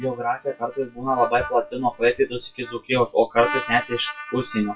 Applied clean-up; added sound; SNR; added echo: classical method WPE with log-MMSE.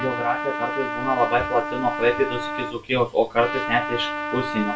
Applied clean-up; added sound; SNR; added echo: none; Trumpet; 5 dB; reverberation time 0.2 s.